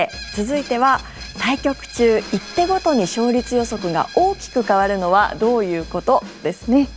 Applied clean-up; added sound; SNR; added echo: none; Screech; 19 dB; none.